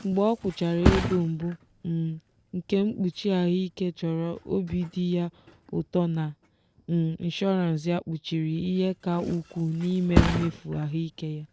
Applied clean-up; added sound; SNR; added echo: none; Thump, thud; 6 dB; none.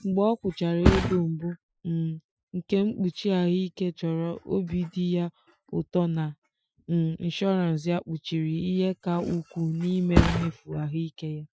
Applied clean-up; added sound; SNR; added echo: classical method Wiener filter.